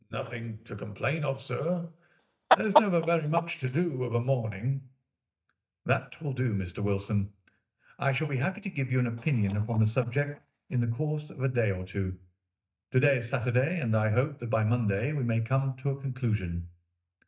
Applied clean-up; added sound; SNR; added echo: neural mask model DeepFilterNet 3.